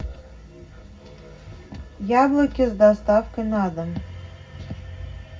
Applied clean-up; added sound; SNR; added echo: none; none; none; reverberation time 0.4 s.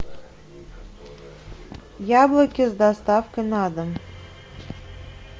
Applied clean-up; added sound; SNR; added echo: none; none; none; none.